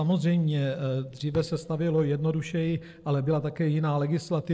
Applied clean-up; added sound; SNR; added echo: neural separator model SepFormer DNS4.